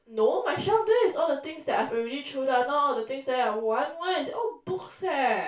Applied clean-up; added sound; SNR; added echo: none; none; none; reverberation time 0.2 s.